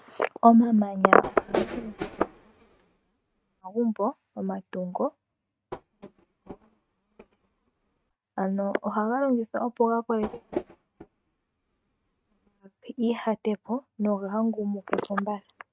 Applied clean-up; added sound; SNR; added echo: neural mask model RNNoise.